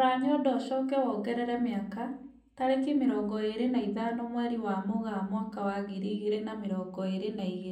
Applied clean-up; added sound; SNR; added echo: none; none; none; reverberation time 0.6 s.